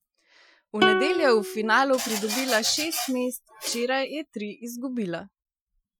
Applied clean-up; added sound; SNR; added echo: classical method Wiener filter.